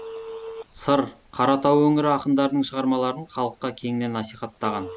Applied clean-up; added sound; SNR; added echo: none; Telephone; 19 dB; none.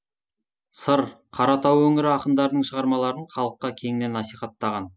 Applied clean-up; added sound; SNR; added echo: none; none; none; none.